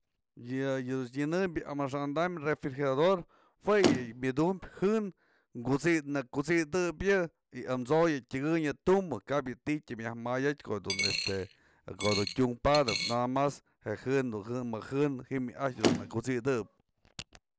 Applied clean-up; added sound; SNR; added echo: none; Coin (dropping) + Motor vehicle (road); 3 dB; none.